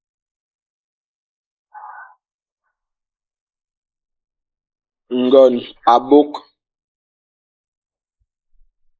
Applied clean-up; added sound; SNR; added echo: neural mask model Resemble Enhance denoiser.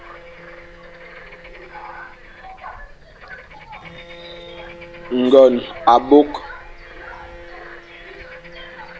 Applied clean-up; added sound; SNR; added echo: none; Bird / Frog + Bowed string instrument; 17 dB; none.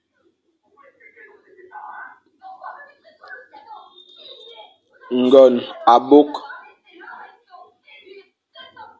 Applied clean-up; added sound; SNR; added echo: none; none; none; none.